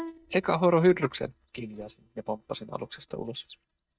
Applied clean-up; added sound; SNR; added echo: neural mask model DeepFilterNet 3.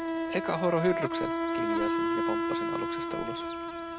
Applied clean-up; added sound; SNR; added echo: none; Insect; -3 dB; none.